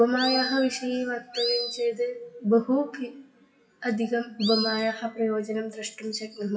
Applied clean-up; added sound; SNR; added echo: classical method WPE with log-MMSE.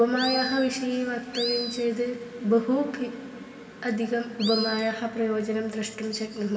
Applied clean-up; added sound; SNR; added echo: none; Animal; 7 dB; reverberation time 2.3 s.